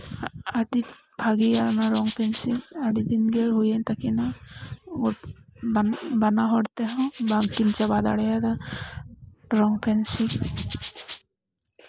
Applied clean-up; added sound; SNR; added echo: neural mask model Resemble Enhance denoiser.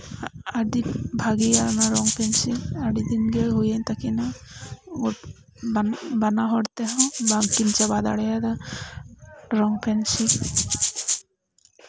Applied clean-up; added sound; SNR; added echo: none; Rattle (instrument); 0 dB; none.